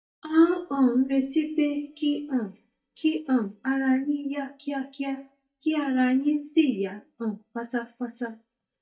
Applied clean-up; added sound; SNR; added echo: neural mask model DeepFilterNet 3.